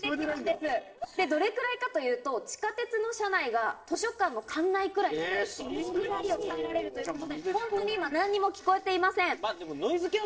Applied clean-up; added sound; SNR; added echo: neural separator model SepFormer DNS4.